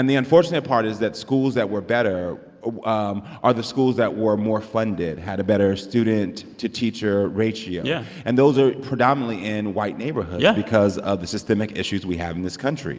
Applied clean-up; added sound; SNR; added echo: none; none; none; none.